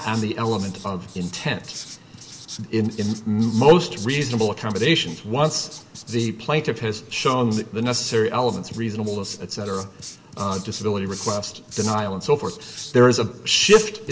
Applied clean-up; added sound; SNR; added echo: none; Writing; 17 dB; reverberation time 1.1 s.